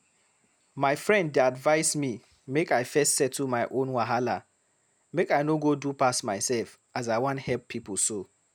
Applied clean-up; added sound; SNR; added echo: none; none; none; none.